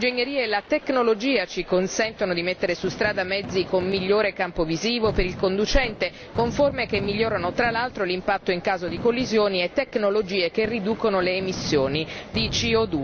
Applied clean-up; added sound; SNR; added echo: none; Fireworks; 14 dB; none.